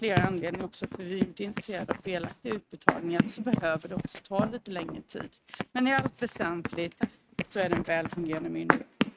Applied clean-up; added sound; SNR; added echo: neural mask model RNNoise.